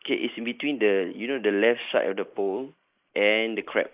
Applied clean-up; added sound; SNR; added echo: neural mask model Resemble Enhance denoiser.